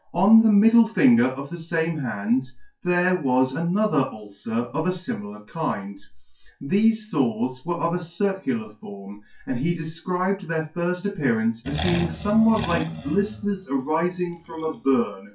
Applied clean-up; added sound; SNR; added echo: classical method WPE with log-MMSE.